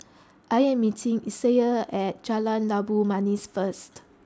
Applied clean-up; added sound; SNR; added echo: none; none; none; none.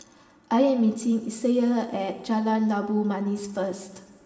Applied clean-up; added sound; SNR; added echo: none; none; none; reverberation time 2.4 s.